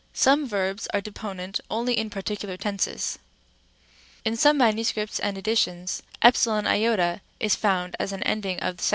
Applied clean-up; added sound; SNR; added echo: none; none; none; none.